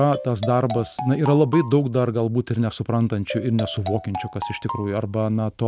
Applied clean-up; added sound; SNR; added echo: none; Marimba, xylophone; 11 dB; none.